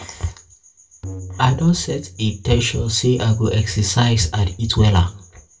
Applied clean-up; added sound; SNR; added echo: none; Tabla; 19 dB; reverberation time 0.2 s.